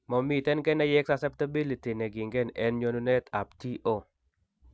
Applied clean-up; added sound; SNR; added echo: none; none; none; none.